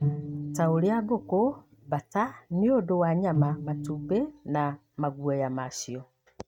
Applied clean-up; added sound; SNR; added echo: neural mask model RNNoise.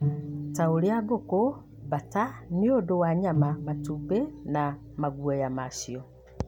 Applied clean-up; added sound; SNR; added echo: none; Bowed string instrument; 8 dB; none.